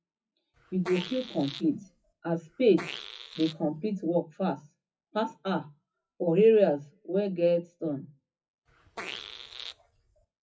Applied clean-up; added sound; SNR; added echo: classical method WPE with log-MMSE.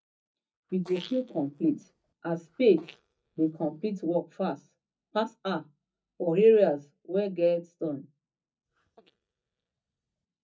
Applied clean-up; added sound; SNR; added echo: neural mask model DeepFilterNet 3.